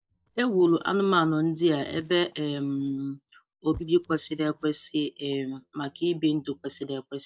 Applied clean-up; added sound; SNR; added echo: neural mask model DeepFilterNet 3.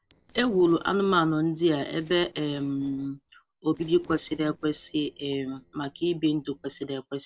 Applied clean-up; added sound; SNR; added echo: neural separator model SepFormer DNS4.